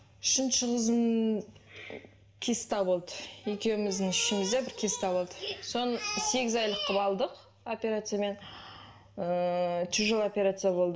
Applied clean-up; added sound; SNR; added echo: none; none; none; reverberation time 0.5 s.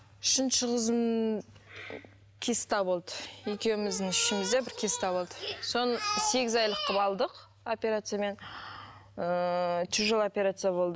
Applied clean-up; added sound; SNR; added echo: none; none; none; none.